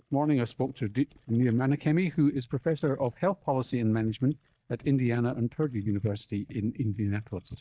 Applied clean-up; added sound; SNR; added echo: neural mask model DeepFilterNet 3.